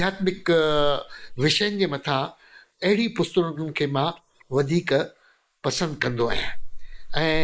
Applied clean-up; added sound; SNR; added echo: neural mask model Resemble Enhance denoiser.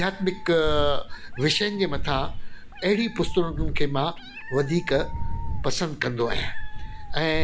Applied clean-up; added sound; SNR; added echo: none; Meow; 1 dB; none.